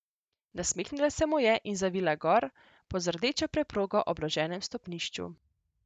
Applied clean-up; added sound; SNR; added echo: none; none; none; none.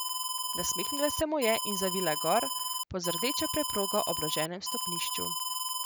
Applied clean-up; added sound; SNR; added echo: none; Alarm; 1 dB; none.